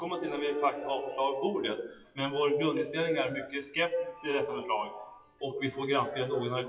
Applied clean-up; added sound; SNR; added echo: classical method WPE with log-MMSE.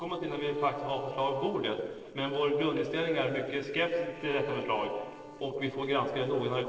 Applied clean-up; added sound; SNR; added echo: neural separator model SepFormer DNS4.